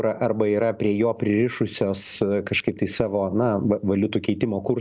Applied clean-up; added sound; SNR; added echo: none; none; none; none.